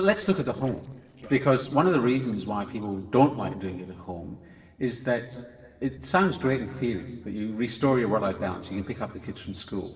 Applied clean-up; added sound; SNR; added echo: neural separator model SepFormer DNS4.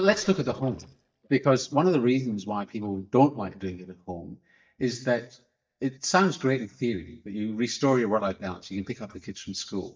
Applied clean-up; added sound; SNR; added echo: neural mask model DeepFilterNet 3.